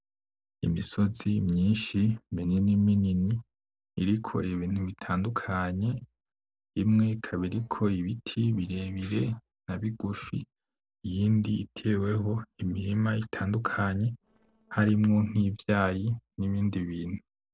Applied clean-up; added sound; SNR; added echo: neural separator model SepFormer DNS4.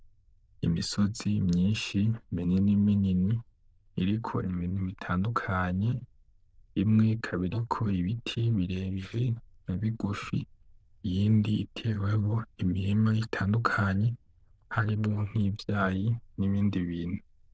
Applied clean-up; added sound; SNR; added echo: neural diffusion model UNIVERSE++.